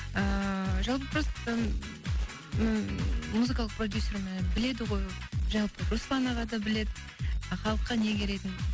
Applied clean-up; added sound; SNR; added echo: none; none; none; none.